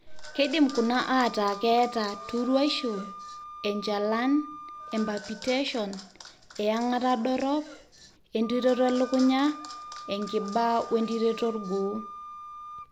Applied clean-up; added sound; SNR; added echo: none; Wind instrument, woodwind instrument + Applause / Clapping; 14 dB; none.